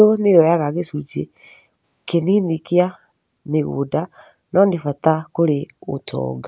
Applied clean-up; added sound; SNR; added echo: none; none; none; none.